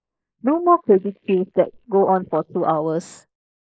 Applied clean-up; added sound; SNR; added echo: neural mask model Resemble Enhance denoiser.